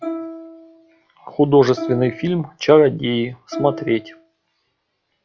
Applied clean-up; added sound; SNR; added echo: classical method log-MMSE.